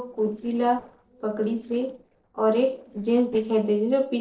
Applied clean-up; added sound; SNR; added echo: neural separator model SepFormer DNS4.